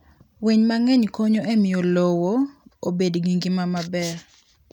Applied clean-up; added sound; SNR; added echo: none; none; none; none.